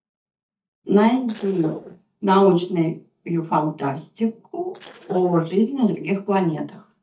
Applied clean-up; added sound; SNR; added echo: neural mask model DeepFilterNet 3.